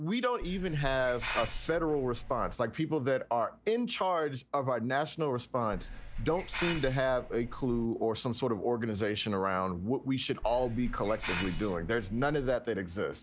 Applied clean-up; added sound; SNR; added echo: none; Hiss; 8 dB; none.